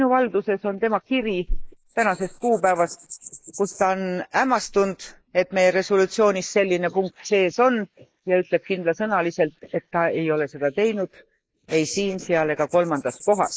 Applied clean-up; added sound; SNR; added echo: neural mask model Resemble Enhance denoiser.